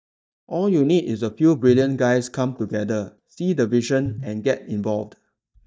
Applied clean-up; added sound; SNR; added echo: neural mask model DeepFilterNet 3.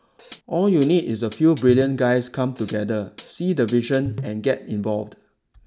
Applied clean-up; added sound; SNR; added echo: none; Hi-hat; 14 dB; none.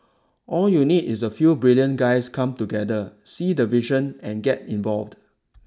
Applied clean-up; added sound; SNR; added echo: none; none; none; none.